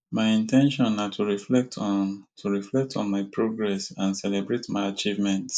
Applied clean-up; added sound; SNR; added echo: neural mask model Resemble Enhance denoiser.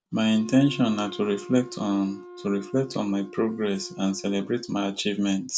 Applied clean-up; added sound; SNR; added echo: none; Wind instrument, woodwind instrument; 18 dB; none.